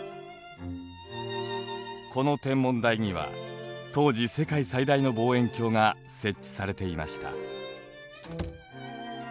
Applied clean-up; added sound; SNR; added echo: none; Slam / Wood; 12 dB; none.